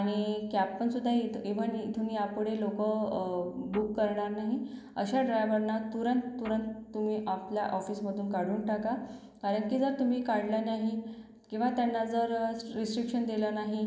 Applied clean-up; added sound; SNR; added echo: none; Guitar; 20 dB; reverberation time 0.8 s.